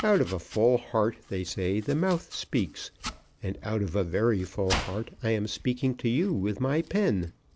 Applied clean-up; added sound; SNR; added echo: none; Domestic sounds, home sounds; 14 dB; none.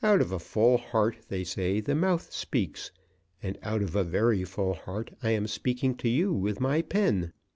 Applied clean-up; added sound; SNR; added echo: none; none; none; none.